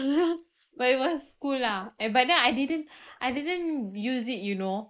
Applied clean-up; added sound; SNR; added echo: neural mask model Resemble Enhance denoiser.